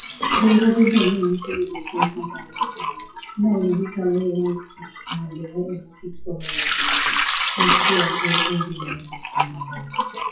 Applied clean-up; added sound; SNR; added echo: classical method WPE with log-MMSE.